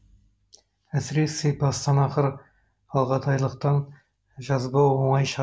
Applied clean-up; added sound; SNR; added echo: none; none; none; none.